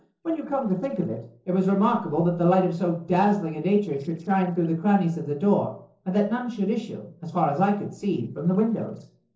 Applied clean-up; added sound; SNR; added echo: neural separator model SepFormer DNS4.